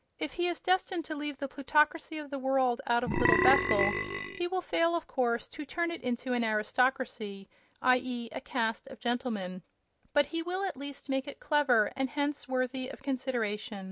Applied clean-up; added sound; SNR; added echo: none; Burping, eructation; -2 dB; none.